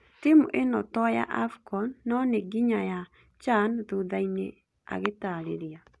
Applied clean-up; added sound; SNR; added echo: none; none; none; none.